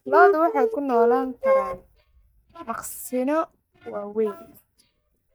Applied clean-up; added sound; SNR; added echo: neural mask model DeepFilterNet 3.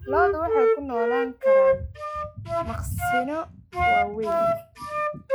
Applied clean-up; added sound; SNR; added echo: classical method log-MMSE.